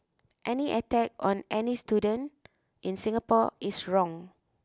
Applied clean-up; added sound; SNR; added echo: none; none; none; none.